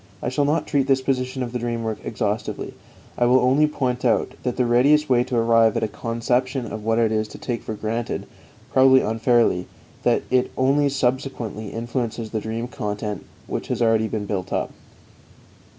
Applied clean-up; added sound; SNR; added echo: none; none; none; none.